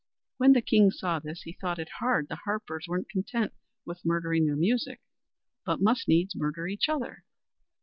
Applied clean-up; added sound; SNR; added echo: none; none; none; none.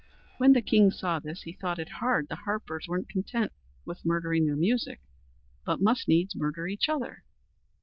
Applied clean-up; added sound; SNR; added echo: neural diffusion model UNIVERSE++.